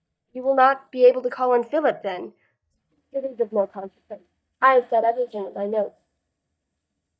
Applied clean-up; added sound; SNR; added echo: neural mask model DeepFilterNet 3.